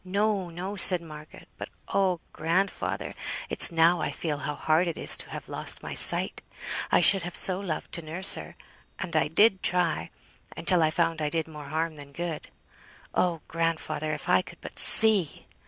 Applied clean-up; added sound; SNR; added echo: none; none; none; none.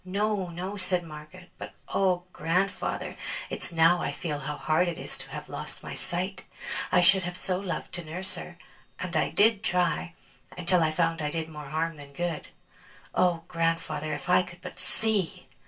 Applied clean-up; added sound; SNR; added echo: none; none; none; reverberation time 0.2 s.